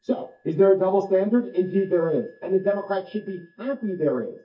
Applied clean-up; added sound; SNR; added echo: neural mask model DeepFilterNet 3.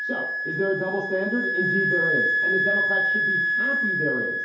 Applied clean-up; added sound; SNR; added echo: none; Wind instrument, woodwind instrument; -5 dB; reverberation time 2.4 s.